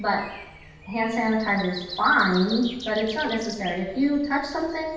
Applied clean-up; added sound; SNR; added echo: none; Breathing; 14 dB; reverberation time 0.9 s.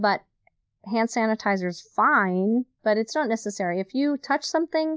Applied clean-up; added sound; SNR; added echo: none; none; none; none.